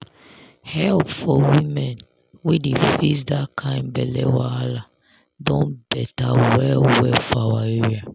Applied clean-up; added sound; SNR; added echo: none; none; none; none.